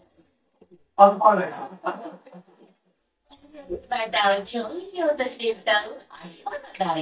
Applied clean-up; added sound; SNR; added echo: neural mask model DeepFilterNet 3.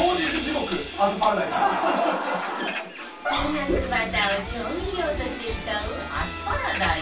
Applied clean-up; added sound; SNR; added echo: none; Bird; 13 dB; reverberation time 0.2 s.